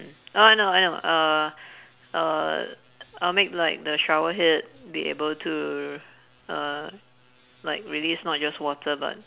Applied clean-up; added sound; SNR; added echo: none; none; none; none.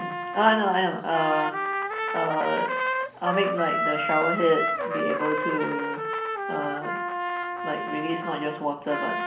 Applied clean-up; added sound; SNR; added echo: none; Trumpet; 2 dB; reverberation time 0.6 s.